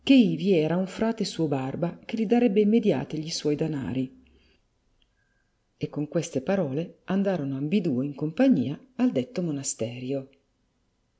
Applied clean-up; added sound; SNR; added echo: none; none; none; none.